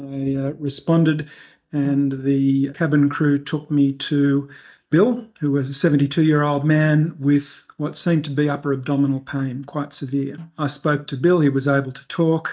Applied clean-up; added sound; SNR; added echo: neural mask model DeepFilterNet 3.